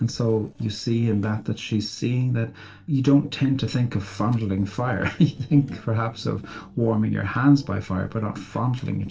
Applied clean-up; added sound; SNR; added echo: neural separator model SepFormer DNS4.